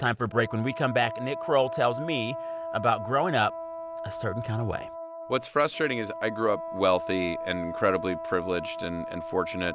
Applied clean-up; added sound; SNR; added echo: none; Wind instrument, woodwind instrument; 8 dB; none.